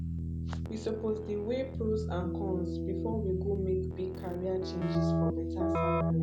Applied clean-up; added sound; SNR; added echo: none; Keyboard (musical); -3 dB; none.